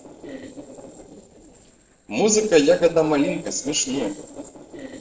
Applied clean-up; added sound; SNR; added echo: neural separator model SepFormer DNS4.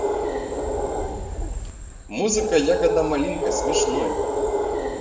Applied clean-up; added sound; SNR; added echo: none; Animal; -1 dB; reverberation time 0.9 s.